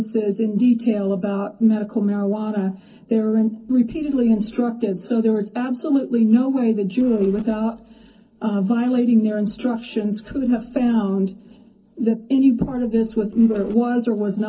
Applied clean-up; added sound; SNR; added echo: neural separator model SepFormer DNS4.